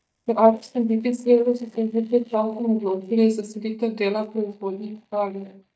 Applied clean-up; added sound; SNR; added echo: neural mask model DeepFilterNet 3.